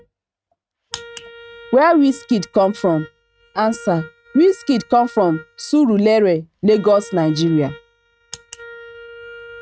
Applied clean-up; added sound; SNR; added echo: neural mask model RNNoise.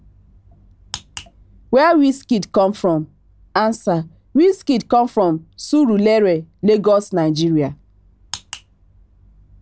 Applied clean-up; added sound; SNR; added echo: none; none; none; none.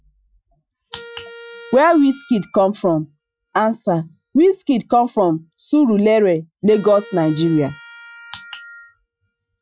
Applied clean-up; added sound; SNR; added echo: classical method Wiener filter.